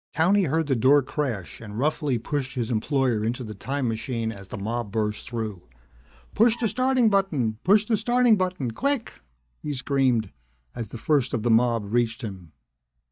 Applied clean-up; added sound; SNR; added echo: neural mask model DeepFilterNet 3.